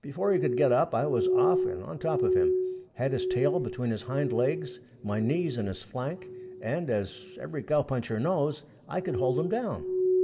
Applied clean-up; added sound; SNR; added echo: none; Glass; 2 dB; reverberation time 2.5 s.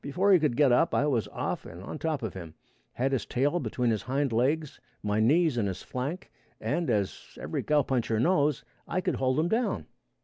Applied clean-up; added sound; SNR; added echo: none; none; none; none.